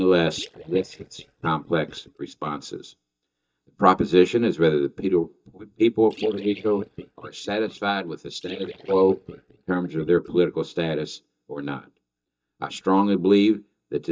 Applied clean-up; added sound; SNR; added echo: neural mask model DeepFilterNet 3.